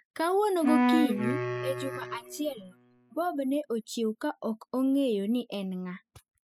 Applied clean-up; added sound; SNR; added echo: classical method spectral subtraction.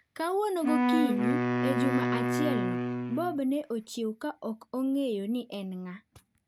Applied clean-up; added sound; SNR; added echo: none; Wind instrument, woodwind instrument; -3 dB; none.